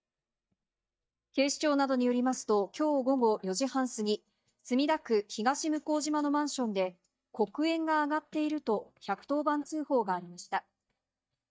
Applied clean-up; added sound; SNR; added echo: neural mask model DeepFilterNet 3.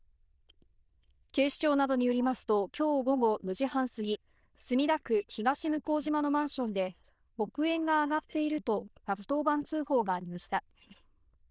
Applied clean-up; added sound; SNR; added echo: neural diffusion model UNIVERSE++.